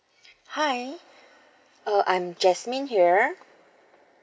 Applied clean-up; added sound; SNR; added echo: none; none; none; none.